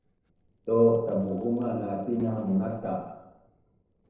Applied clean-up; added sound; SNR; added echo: neural separator model SepFormer DNS4.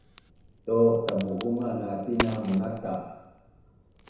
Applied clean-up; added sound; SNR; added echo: none; Crack; 10 dB; reverberation time 1.0 s.